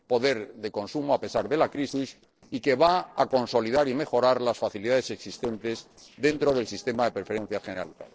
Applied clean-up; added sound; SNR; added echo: neural separator model SepFormer DNS4.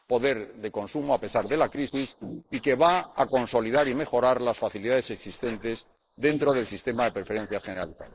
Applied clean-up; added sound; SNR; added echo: neural mask model Resemble Enhance denoiser.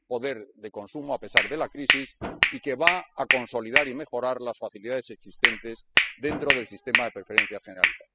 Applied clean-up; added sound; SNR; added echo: classical method spectral subtraction.